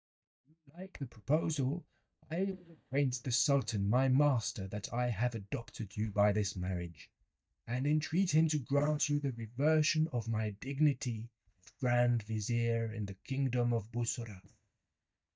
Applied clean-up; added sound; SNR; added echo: neural mask model DeepFilterNet 3.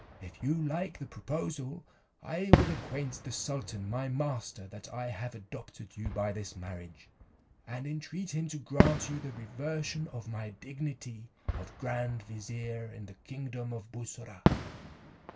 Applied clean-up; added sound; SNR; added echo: none; Fireworks; -1 dB; reverberation time 0.2 s.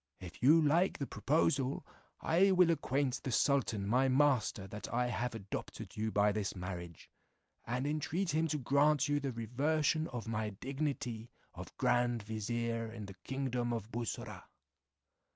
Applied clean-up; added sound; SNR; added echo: none; none; none; none.